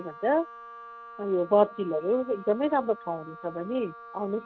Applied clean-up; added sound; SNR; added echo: none; Wind instrument, woodwind instrument; 17 dB; none.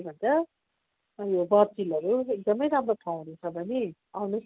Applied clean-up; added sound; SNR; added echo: none; none; none; none.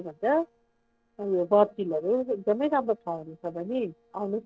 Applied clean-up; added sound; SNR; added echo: neural separator model SepFormer DNS4.